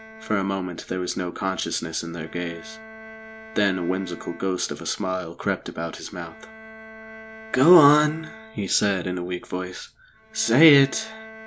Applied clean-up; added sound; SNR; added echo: none; Bowed string instrument; 20 dB; none.